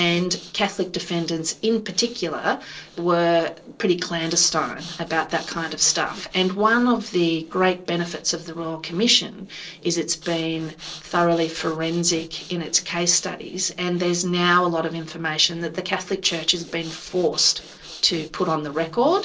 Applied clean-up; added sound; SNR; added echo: neural separator model SepFormer DNS4.